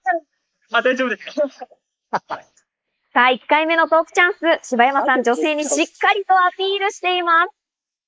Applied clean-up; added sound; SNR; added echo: neural mask model Resemble Enhance denoiser.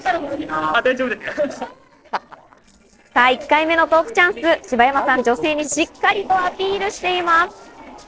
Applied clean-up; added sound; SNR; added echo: neural separator model SepFormer DNS4.